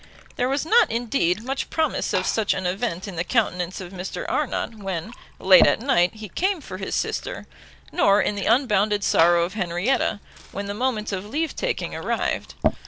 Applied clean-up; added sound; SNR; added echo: none; Liquid; 11 dB; none.